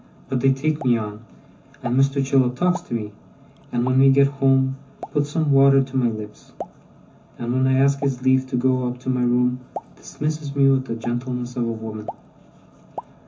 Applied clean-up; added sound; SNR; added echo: none; Explosion; 19 dB; reverberation time 0.3 s.